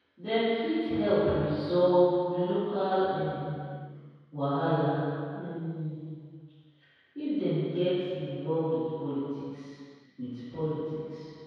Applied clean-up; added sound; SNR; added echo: none; none; none; reverberation time 2.2 s.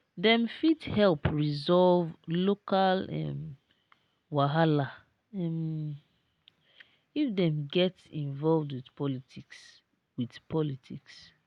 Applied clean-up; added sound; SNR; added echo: none; none; none; none.